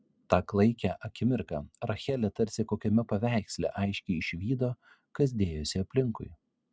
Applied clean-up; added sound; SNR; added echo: none; none; none; none.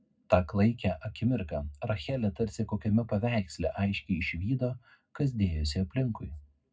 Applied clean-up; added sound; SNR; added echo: none; none; none; reverberation time 0.3 s.